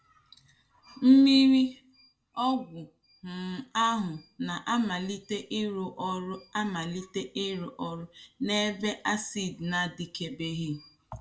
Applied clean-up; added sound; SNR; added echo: none; none; none; reverberation time 0.3 s.